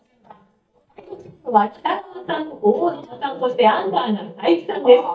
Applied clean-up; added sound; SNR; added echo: neural mask model DeepFilterNet 3.